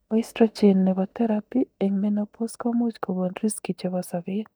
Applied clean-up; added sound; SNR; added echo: neural mask model DeepFilterNet 3.